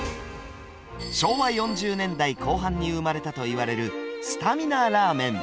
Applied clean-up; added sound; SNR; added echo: none; none; none; none.